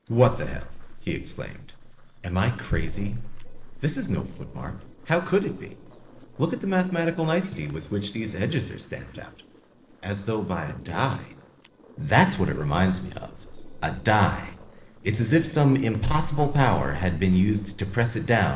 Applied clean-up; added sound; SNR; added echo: neural separator model SepFormer DNS4.